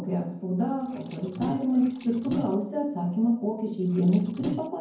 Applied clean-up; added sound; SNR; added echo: none; Liquid; 12 dB; reverberation time 0.9 s.